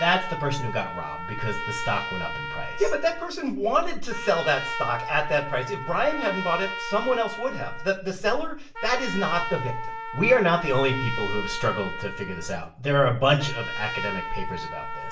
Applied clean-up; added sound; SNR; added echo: none; Trumpet; 8 dB; reverberation time 0.3 s.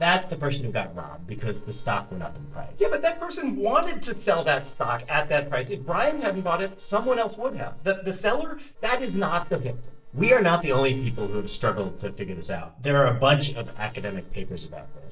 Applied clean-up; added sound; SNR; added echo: neural separator model SepFormer DNS4.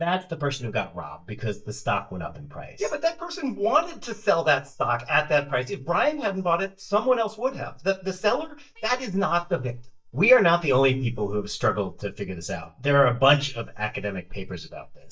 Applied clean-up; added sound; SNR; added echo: neural mask model DeepFilterNet 3.